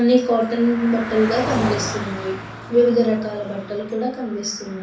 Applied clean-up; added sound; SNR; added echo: none; Car passing by; 10 dB; reverberation time 0.6 s.